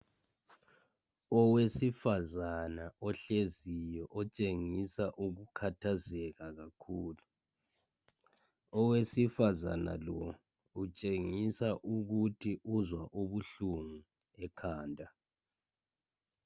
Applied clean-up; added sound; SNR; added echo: none; none; none; none.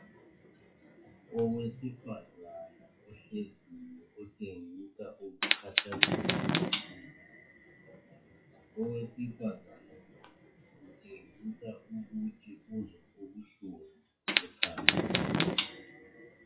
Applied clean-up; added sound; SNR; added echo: classical method WPE with log-MMSE.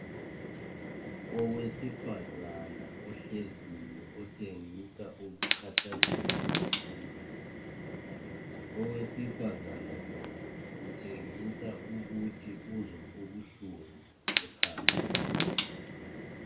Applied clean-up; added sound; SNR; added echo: none; Fire; -5 dB; reverberation time 0.3 s.